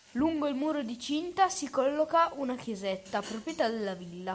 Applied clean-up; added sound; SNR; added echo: none; none; none; none.